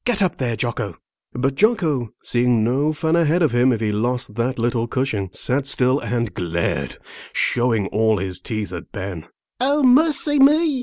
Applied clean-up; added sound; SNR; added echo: none; none; none; none.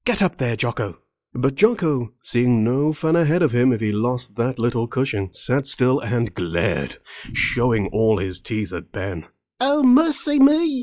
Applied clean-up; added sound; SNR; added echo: classical method log-MMSE.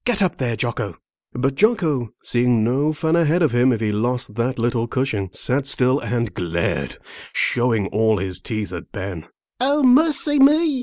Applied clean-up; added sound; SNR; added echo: neural mask model Resemble Enhance denoiser.